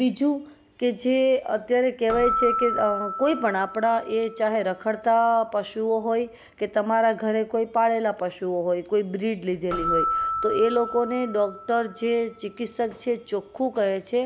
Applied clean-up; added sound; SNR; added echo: none; Keyboard (musical); 9 dB; none.